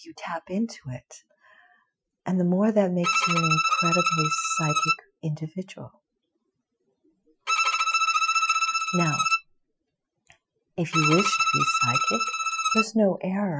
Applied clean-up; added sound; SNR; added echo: classical method Wiener filter.